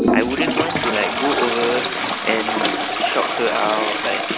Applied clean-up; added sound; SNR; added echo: none; Toilet flush; -2 dB; none.